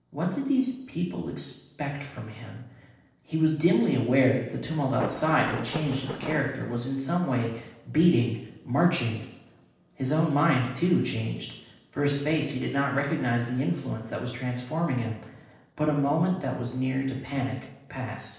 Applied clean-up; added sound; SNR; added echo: neural separator model SepFormer DNS4.